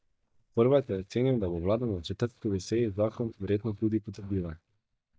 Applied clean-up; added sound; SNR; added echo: neural mask model DeepFilterNet 3.